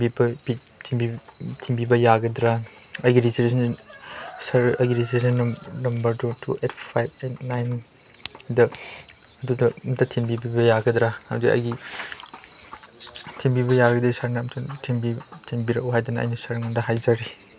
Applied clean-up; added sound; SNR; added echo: none; none; none; none.